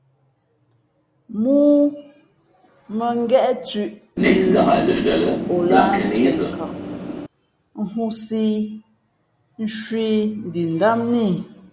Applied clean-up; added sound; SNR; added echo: none; Train; -4 dB; none.